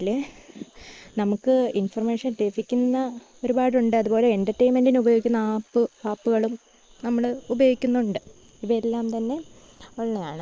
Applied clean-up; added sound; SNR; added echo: neural mask model Resemble Enhance denoiser.